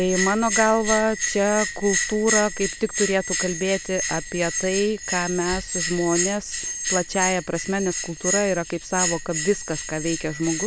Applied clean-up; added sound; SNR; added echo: none; Bell; 4 dB; none.